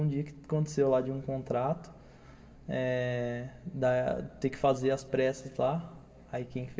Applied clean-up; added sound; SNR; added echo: none; none; none; reverberation time 1.9 s.